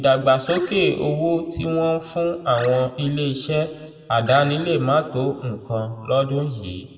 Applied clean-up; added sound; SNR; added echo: none; Animal; 18 dB; reverberation time 1.5 s.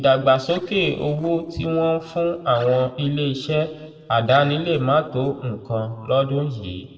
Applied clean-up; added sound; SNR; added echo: neural separator model SepFormer DNS4.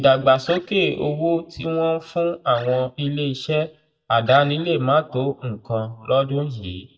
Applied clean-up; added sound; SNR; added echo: neural mask model DeepFilterNet 3.